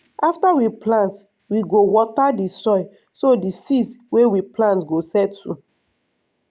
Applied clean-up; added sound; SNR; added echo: none; none; none; none.